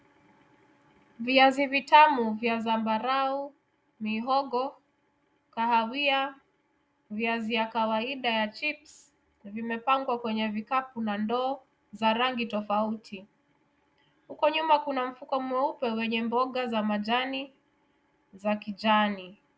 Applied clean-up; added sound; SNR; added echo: none; none; none; none.